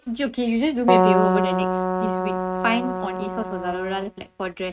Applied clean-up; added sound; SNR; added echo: neural mask model RNNoise.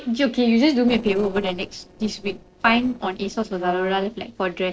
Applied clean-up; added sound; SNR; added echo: neural separator model SepFormer DNS4.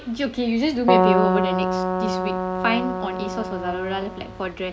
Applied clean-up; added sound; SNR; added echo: none; Keyboard (musical); -3 dB; none.